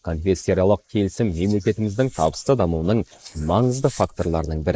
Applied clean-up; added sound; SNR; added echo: neural mask model Resemble Enhance denoiser.